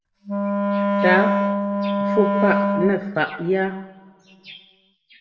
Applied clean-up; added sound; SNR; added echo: none; Wind instrument, woodwind instrument; -3 dB; reverberation time 1.4 s.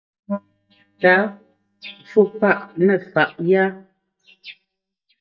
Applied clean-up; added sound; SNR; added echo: neural mask model DeepFilterNet 3.